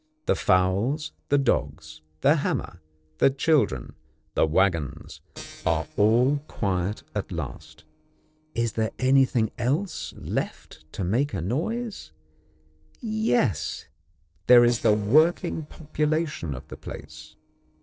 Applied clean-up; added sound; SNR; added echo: neural separator model SepFormer DNS4.